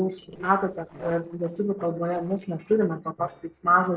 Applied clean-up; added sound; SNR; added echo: neural separator model SepFormer DNS4.